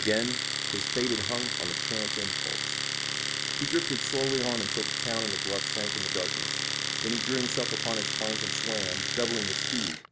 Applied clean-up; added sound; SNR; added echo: none; Domestic sounds, home sounds; -4 dB; none.